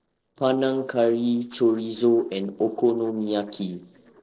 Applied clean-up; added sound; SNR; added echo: neural separator model SepFormer DNS4.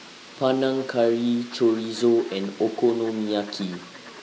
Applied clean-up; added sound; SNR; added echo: none; Fowl; 19 dB; none.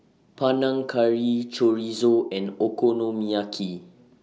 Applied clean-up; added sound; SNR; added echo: none; none; none; none.